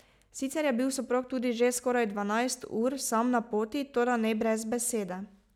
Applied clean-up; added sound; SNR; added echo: none; none; none; none.